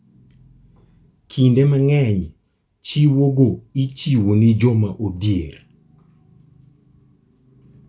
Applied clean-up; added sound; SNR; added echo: none; none; none; none.